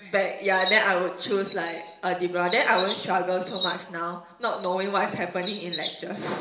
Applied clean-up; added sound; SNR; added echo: none; Chirp, tweet; 11 dB; reverberation time 0.9 s.